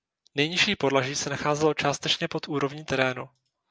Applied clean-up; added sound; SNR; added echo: none; none; none; none.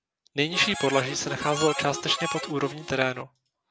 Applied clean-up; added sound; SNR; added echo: none; Harmonica; 7 dB; none.